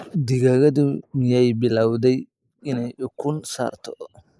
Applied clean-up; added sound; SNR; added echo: neural mask model Resemble Enhance denoiser.